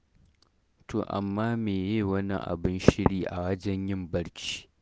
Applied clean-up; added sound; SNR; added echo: none; Knock / Wood; -5 dB; none.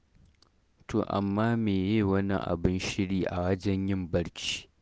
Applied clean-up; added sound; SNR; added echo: none; none; none; none.